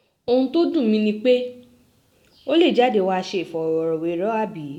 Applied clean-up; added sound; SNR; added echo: none; none; none; none.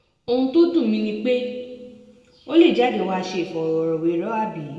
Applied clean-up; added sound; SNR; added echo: none; none; none; reverberation time 1.5 s.